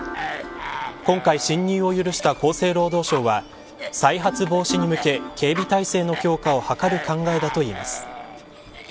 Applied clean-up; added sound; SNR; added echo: none; Cough; 12 dB; none.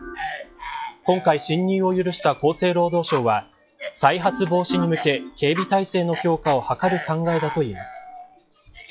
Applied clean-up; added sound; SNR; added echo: classical method log-MMSE.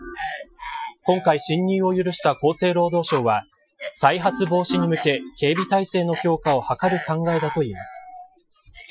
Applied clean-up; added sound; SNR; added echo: classical method Wiener filter.